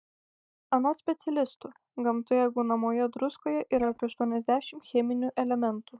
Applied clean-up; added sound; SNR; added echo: neural mask model DeepFilterNet 3.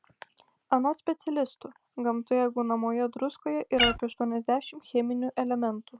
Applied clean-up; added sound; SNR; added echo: none; Meow; 1 dB; none.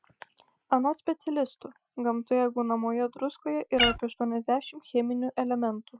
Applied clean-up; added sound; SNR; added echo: classical method Wiener filter.